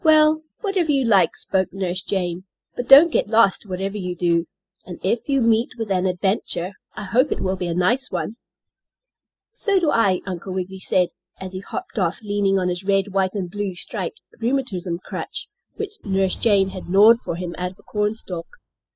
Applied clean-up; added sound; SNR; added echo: classical method spectral subtraction.